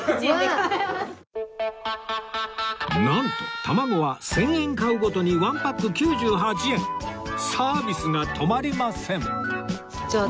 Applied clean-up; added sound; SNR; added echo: none; none; none; none.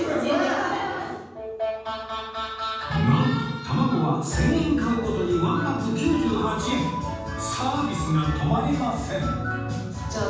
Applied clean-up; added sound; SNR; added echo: none; none; none; reverberation time 1.2 s.